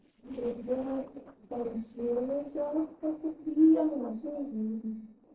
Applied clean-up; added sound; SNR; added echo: neural separator model SepFormer DNS4.